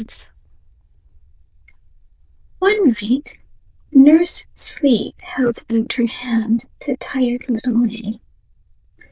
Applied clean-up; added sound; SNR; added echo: neural diffusion model UNIVERSE++.